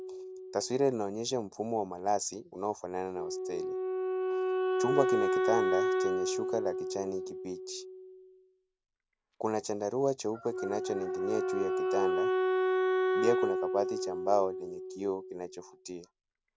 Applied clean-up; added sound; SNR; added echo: none; Wind instrument, woodwind instrument; -1 dB; none.